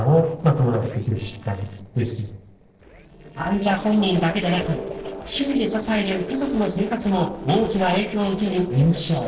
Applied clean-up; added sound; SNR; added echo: neural separator model SepFormer DNS4.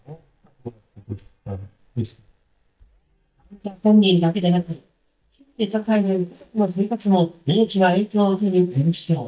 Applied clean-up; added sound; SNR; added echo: neural mask model DeepFilterNet 3.